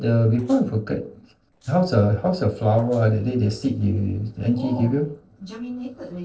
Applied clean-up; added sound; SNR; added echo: neural separator model SepFormer DNS4.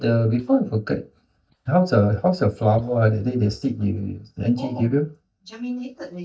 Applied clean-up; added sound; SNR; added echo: neural mask model DeepFilterNet 3.